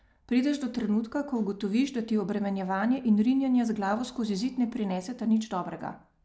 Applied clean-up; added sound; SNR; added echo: none; none; none; none.